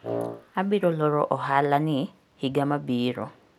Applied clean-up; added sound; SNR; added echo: none; Wind instrument, woodwind instrument; 7 dB; none.